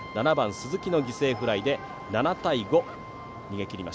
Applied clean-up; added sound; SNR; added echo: none; Zipper (clothing) + Brass instrument; 15 dB; none.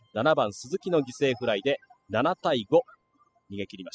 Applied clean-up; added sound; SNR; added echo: classical method spectral subtraction.